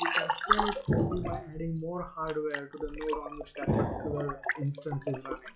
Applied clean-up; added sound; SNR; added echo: classical method log-MMSE.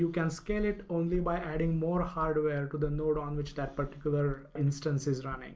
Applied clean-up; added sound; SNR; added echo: none; none; none; none.